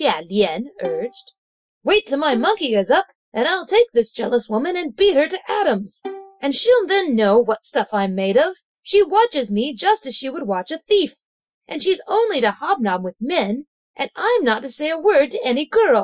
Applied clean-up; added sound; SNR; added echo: classical method Wiener filter.